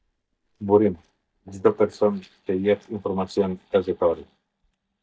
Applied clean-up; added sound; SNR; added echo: neural mask model DeepFilterNet 3.